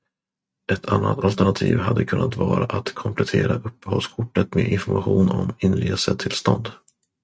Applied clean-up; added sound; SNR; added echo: none; none; none; none.